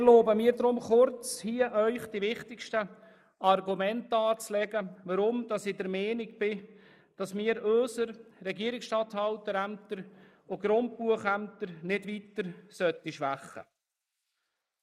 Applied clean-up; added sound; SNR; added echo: neural mask model Resemble Enhance denoiser.